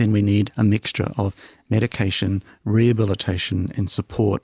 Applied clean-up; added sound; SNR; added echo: none; none; none; none.